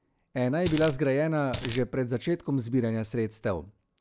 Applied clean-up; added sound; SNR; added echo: none; Coin (dropping); 2 dB; none.